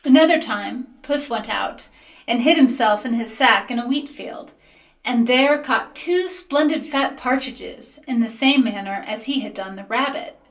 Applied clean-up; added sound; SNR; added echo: none; none; none; reverberation time 0.3 s.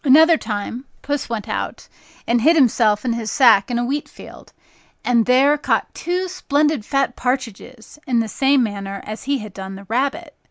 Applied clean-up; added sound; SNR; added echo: none; none; none; none.